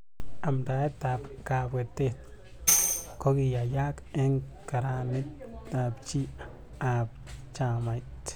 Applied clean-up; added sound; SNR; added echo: none; Tambourine; 0 dB; none.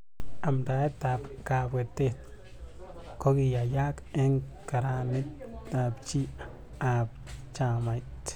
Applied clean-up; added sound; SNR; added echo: none; none; none; none.